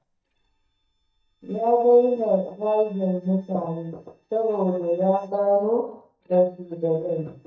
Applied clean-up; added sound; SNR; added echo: neural mask model DeepFilterNet 3.